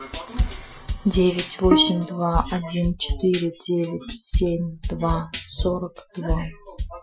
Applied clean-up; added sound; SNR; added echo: classical method Wiener filter.